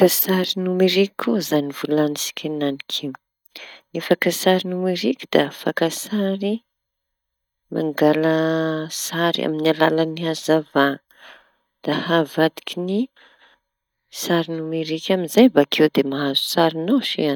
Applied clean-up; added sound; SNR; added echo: neural mask model DeepFilterNet 3.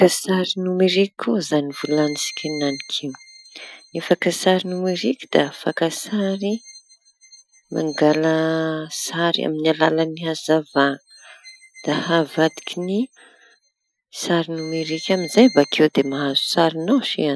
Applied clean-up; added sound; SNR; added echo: classical method Wiener filter.